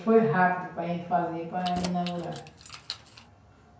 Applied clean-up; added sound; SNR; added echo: none; Keys jangling; 14 dB; reverberation time 0.5 s.